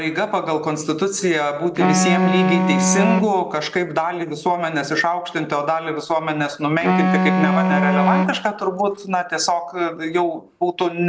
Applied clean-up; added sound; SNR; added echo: none; Wind instrument, woodwind instrument; -1 dB; none.